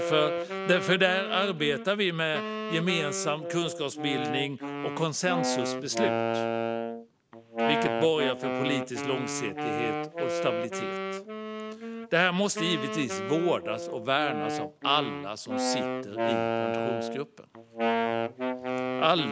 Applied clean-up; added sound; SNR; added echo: none; Wind instrument, woodwind instrument; 1 dB; none.